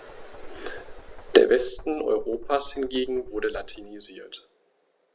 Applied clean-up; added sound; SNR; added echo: none; Knock; 14 dB; none.